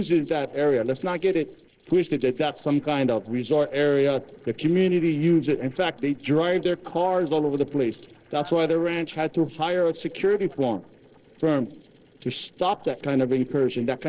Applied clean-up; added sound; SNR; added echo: neural separator model SepFormer DNS4.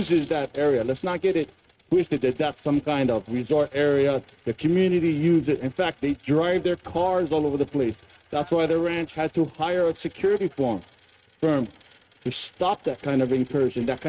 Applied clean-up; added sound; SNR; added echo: neural mask model RNNoise.